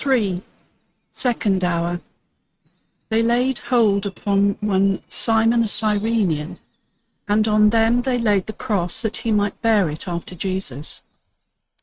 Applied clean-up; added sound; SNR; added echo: neural mask model RNNoise.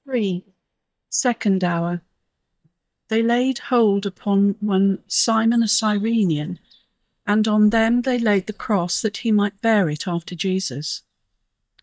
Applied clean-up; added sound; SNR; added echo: neural mask model DeepFilterNet 3.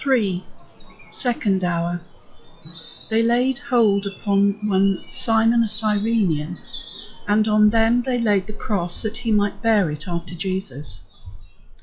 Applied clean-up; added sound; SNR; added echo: classical method log-MMSE.